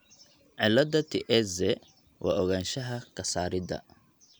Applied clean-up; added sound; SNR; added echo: none; none; none; none.